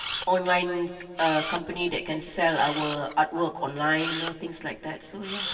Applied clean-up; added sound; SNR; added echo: none; Camera; 8 dB; reverberation time 1.9 s.